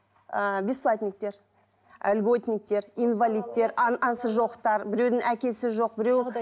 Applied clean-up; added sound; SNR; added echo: none; none; none; none.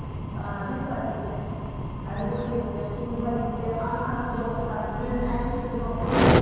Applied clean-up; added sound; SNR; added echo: none; Fire; -3 dB; reverberation time 2.1 s.